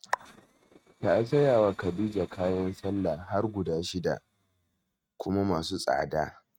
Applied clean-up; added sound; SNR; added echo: neural mask model RNNoise.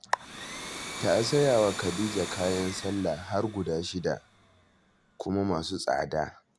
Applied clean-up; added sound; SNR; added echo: none; Domestic sounds, home sounds; 12 dB; none.